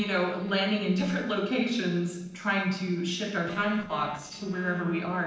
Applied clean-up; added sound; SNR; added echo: neural separator model SepFormer DNS4.